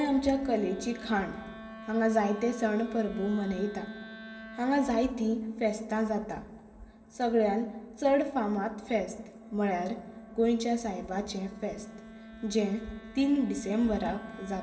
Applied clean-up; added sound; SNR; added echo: none; Wind instrument, woodwind instrument; 17 dB; reverberation time 2.0 s.